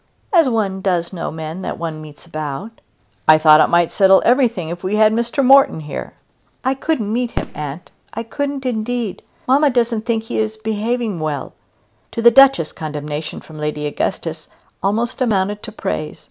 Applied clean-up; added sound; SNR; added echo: none; Fireworks; 13 dB; none.